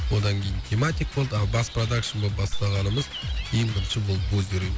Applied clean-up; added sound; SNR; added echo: none; Gull, seagull; 12 dB; none.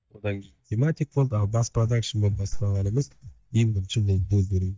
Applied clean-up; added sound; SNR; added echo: neural mask model DeepFilterNet 3.